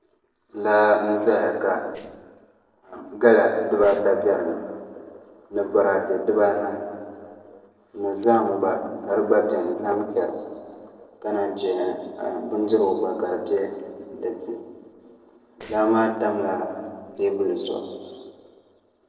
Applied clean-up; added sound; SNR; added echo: neural separator model SepFormer DNS4.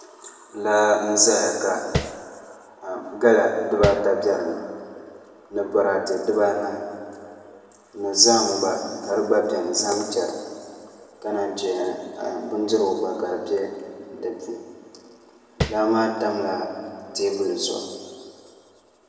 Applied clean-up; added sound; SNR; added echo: none; Tap; 4 dB; reverberation time 2.3 s.